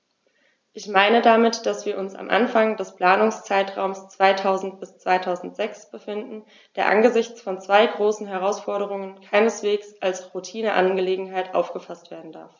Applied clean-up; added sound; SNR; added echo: none; none; none; none.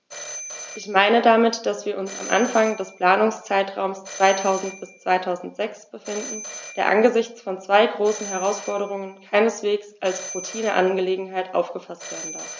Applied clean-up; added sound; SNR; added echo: none; Telephone; 16 dB; none.